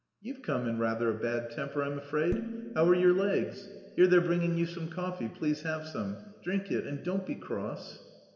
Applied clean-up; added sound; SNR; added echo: none; Dishes, pots, and pans; 14 dB; reverberation time 1.6 s.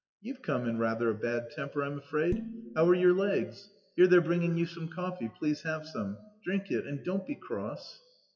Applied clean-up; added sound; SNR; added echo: classical method WPE with log-MMSE.